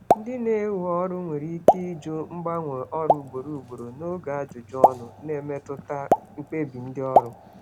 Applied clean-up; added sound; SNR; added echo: none; Explosion; -4 dB; none.